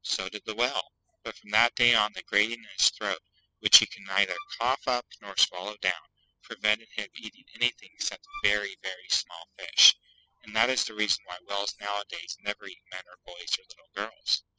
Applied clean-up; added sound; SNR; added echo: classical method spectral subtraction.